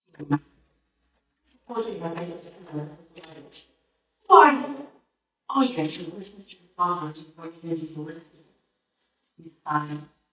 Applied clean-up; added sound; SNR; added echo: neural mask model DeepFilterNet 3.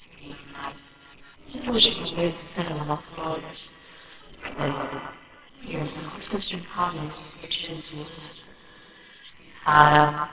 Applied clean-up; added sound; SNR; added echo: neural separator model SepFormer WHAMR!.